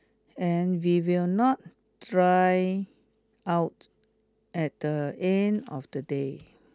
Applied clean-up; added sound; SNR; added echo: none; none; none; none.